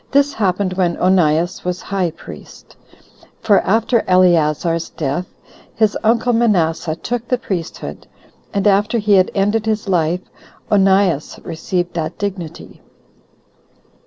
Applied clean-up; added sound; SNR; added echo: none; none; none; none.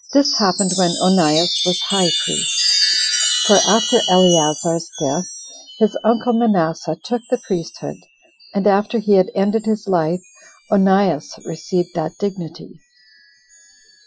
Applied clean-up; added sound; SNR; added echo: classical method Wiener filter.